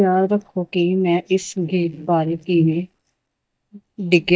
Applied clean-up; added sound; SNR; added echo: neural mask model DeepFilterNet 3.